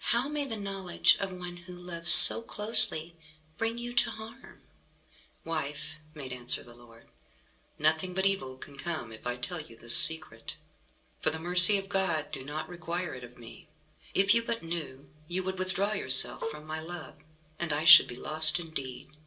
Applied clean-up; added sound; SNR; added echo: none; Marimba, xylophone; 13 dB; reverberation time 0.2 s.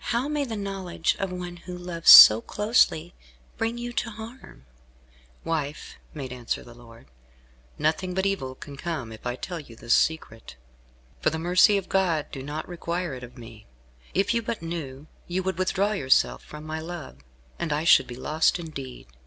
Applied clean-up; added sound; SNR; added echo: none; none; none; none.